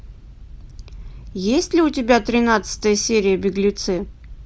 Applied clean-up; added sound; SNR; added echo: none; none; none; none.